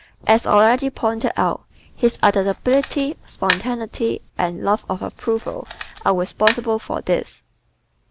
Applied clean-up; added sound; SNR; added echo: none; Camera; 11 dB; none.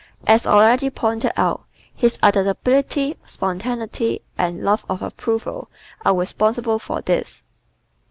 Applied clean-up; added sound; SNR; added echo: none; none; none; none.